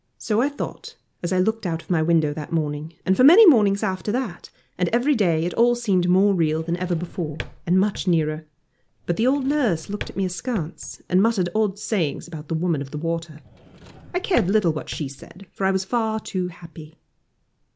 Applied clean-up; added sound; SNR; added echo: none; Drawer open or close; 18 dB; none.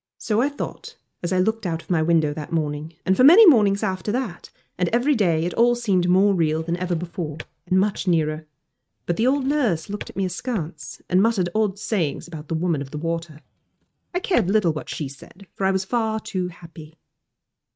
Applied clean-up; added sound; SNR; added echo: neural mask model RNNoise.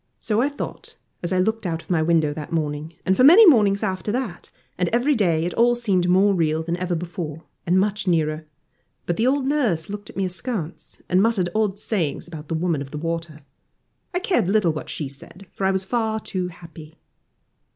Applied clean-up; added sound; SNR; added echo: none; none; none; none.